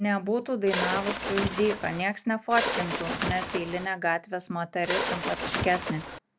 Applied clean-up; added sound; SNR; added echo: none; Bird; 2 dB; none.